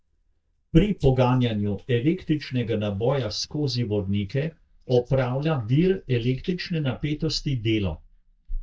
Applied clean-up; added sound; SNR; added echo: neural mask model DeepFilterNet 3.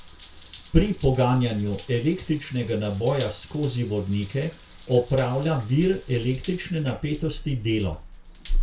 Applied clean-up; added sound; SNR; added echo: none; Drip / Trickle, dribble / Bathtub (filling or washing) / Water tap, faucet; 9 dB; reverberation time 0.2 s.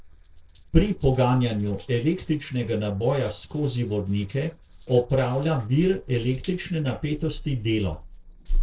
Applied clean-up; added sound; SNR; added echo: neural separator model SepFormer DNS4.